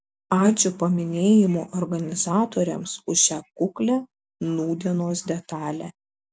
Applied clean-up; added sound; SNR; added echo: none; none; none; none.